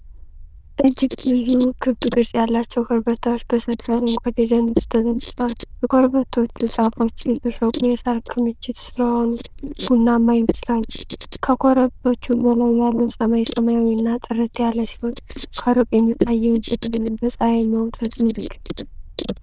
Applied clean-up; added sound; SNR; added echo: neural diffusion model UNIVERSE++.